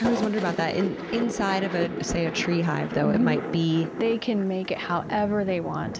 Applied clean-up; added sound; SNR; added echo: none; Thunder; 7 dB; none.